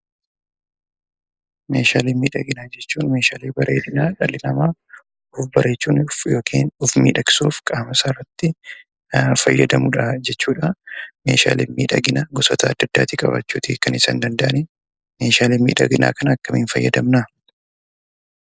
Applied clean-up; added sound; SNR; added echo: neural mask model Resemble Enhance denoiser.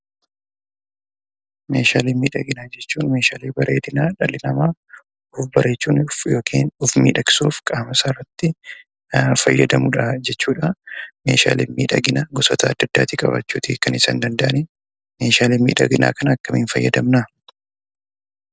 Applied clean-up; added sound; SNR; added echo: none; none; none; none.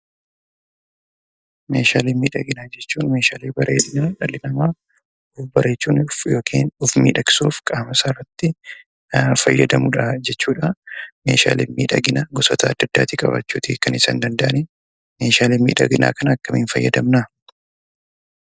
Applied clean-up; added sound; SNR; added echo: neural mask model DeepFilterNet 3.